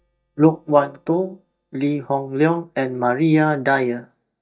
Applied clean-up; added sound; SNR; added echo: neural mask model DeepFilterNet 3.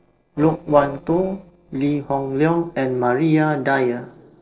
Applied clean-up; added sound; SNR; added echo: neural separator model SepFormer DNS4.